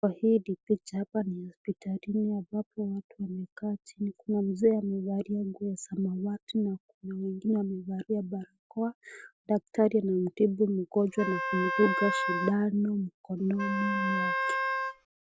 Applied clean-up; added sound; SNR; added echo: none; Wind instrument, woodwind instrument; 1 dB; none.